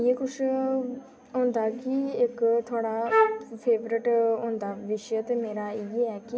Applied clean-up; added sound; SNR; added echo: none; Wind instrument, woodwind instrument; -2 dB; none.